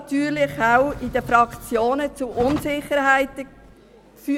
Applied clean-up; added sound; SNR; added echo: none; Drawer open or close; 17 dB; none.